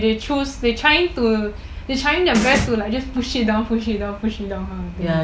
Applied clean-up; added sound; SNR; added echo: none; Snare drum; 6 dB; none.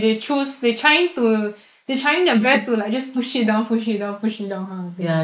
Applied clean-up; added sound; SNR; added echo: neural mask model Resemble Enhance denoiser.